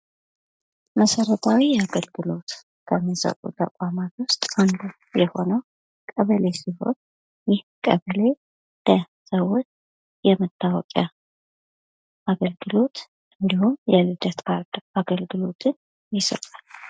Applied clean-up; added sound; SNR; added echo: none; none; none; none.